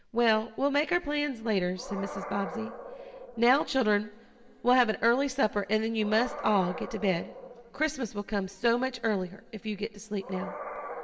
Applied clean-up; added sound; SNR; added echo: none; Animal; 14 dB; reverberation time 1.7 s.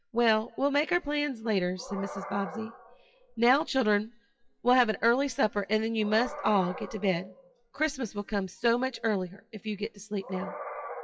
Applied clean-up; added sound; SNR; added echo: classical method WPE with log-MMSE.